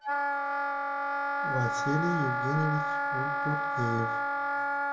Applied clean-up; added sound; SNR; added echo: none; Wind instrument, woodwind instrument; -4 dB; reverberation time 0.5 s.